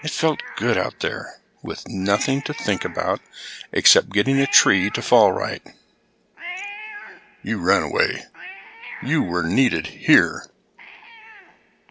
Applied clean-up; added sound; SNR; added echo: none; Cat; 17 dB; none.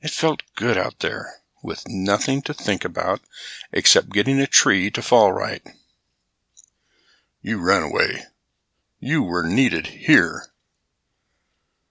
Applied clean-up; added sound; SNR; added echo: none; none; none; none.